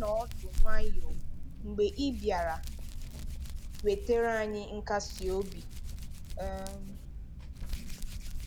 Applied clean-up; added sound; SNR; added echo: none; Hands; -5 dB; none.